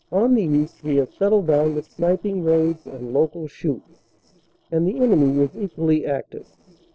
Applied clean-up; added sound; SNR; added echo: neural separator model SepFormer DNS4.